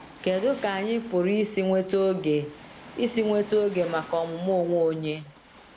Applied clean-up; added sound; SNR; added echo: none; Waves, surf; 20 dB; none.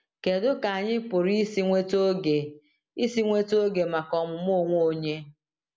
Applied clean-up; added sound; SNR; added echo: none; none; none; none.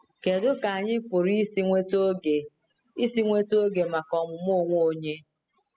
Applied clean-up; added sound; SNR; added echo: classical method spectral subtraction.